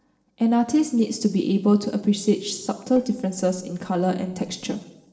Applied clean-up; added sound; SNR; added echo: neural separator model SepFormer DNS4.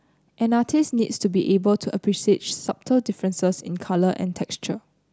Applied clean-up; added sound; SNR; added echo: none; none; none; none.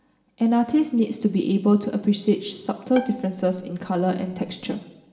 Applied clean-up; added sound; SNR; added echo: none; Bowed string instrument; 18 dB; reverberation time 1.0 s.